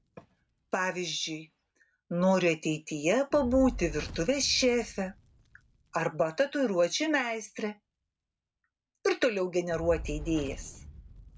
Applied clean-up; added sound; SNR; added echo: none; Fire; 16 dB; none.